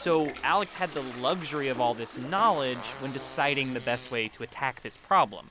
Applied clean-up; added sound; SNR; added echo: none; Fart + Toilet flush; 14 dB; none.